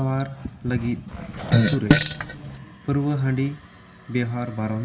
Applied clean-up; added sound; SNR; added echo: none; Fart; -4 dB; none.